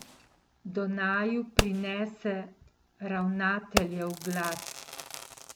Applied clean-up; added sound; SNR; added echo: none; Fireworks; 4 dB; none.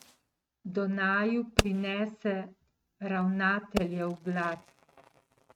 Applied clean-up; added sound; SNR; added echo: neural mask model RNNoise.